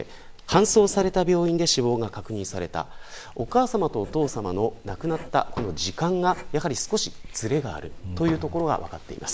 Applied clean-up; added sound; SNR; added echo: none; Writing + Fireworks; 13 dB; none.